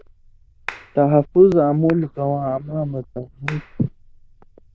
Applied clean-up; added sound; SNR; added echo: neural diffusion model UNIVERSE++.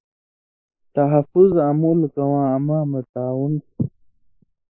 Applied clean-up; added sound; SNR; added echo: neural mask model Resemble Enhance denoiser.